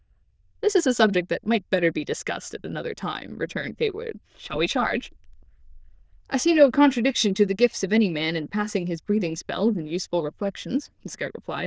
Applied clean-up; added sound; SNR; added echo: neural diffusion model UNIVERSE++.